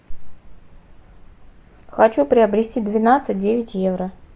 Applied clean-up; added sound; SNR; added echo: none; none; none; none.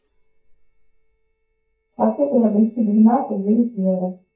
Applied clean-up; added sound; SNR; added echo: neural mask model DeepFilterNet 3.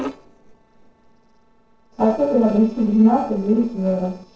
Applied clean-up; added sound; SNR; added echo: neural separator model SepFormer DNS4.